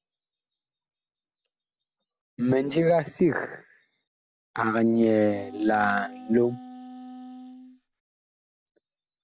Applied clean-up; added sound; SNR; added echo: none; Wind instrument, woodwind instrument; 15 dB; none.